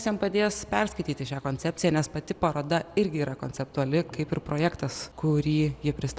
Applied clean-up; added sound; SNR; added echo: none; none; none; none.